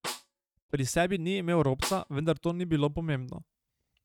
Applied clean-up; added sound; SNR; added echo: neural mask model RNNoise.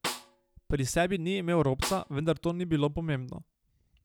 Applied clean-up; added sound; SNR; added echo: none; Snare drum; 10 dB; none.